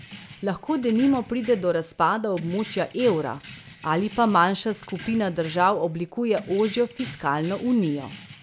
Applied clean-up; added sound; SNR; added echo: none; Keys jangling; 18 dB; none.